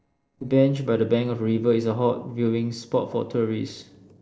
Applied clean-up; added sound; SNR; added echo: neural separator model SepFormer DNS4.